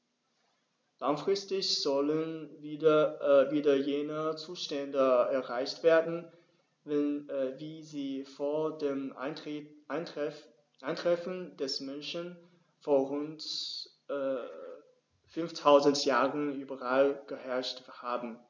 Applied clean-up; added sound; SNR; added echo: none; none; none; none.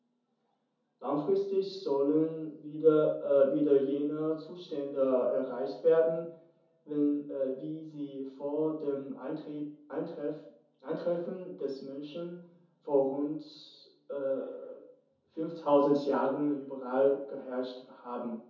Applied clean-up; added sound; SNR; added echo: none; none; none; reverberation time 0.5 s.